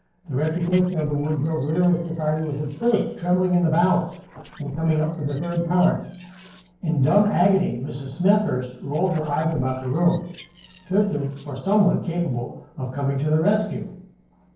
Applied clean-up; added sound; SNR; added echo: neural separator model SepFormer DNS4.